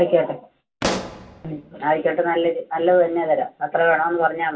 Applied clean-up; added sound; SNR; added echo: none; Explosion; 9 dB; reverberation time 0.2 s.